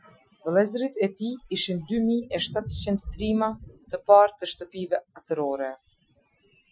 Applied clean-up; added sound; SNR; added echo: classical method Wiener filter.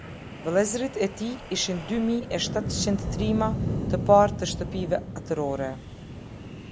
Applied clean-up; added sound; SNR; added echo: none; Wind; 6 dB; none.